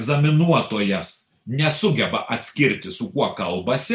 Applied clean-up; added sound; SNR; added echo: none; none; none; none.